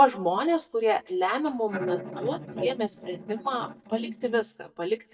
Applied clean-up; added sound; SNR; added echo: neural mask model DeepFilterNet 3.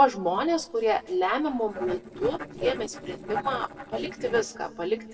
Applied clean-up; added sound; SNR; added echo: neural separator model SepFormer DNS4.